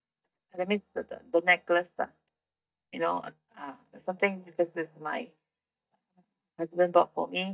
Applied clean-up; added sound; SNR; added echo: neural mask model DeepFilterNet 3.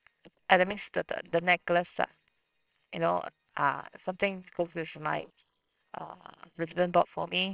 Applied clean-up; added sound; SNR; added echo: neural separator model SepFormer WHAMR!.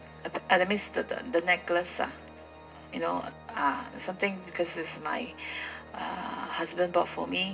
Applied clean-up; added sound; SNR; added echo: none; Organ; 17 dB; reverberation time 0.2 s.